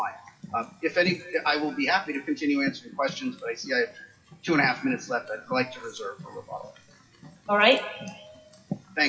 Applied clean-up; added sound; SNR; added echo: classical method WPE with log-MMSE.